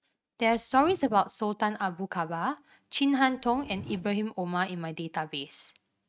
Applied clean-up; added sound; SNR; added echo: neural mask model RNNoise.